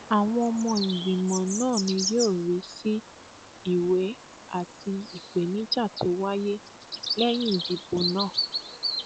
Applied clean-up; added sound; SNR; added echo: none; Bird vocalization, bird call, bird song; 8 dB; none.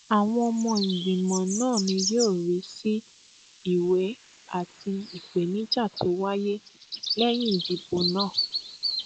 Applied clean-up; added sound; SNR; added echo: neural mask model Resemble Enhance denoiser.